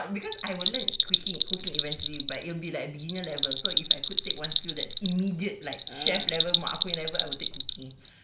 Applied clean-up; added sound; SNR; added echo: none; Bell; -5 dB; none.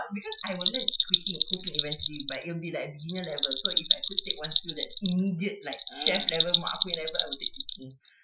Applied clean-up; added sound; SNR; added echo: classical method Wiener filter.